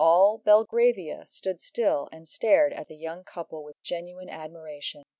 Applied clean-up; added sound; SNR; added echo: none; none; none; none.